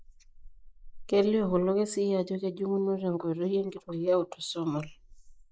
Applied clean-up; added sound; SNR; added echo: neural mask model Resemble Enhance denoiser.